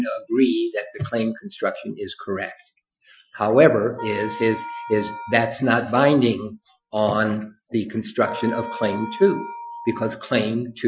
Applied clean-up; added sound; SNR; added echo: classical method Wiener filter.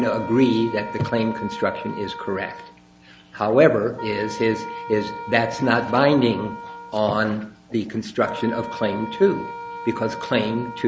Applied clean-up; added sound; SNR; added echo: none; Wind instrument, woodwind instrument; 12 dB; none.